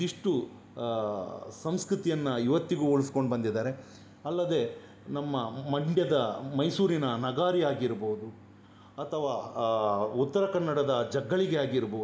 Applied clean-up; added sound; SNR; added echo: none; none; none; none.